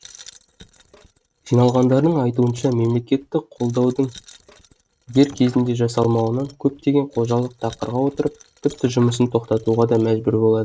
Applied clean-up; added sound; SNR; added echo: neural mask model RNNoise.